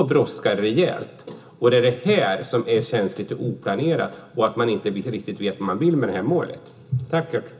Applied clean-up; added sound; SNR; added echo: none; none; none; reverberation time 0.2 s.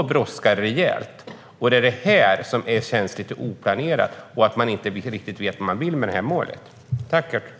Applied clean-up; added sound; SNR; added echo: none; none; none; none.